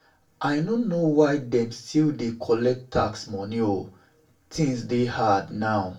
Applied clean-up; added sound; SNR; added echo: none; none; none; reverberation time 0.2 s.